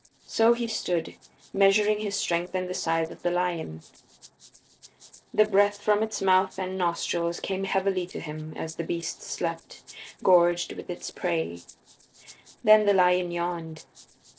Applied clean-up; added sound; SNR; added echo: neural separator model SepFormer DNS4.